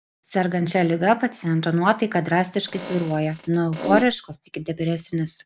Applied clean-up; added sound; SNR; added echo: none; Fart; 8 dB; none.